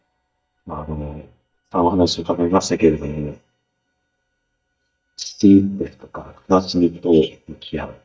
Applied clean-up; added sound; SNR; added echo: neural mask model DeepFilterNet 3.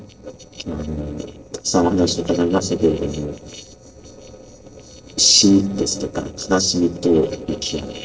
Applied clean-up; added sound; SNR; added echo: neural separator model SepFormer DNS4.